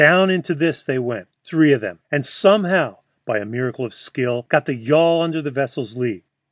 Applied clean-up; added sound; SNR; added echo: none; none; none; none.